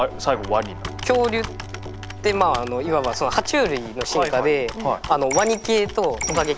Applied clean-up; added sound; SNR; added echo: none; Bowed string instrument + Computer keyboard; 13 dB; none.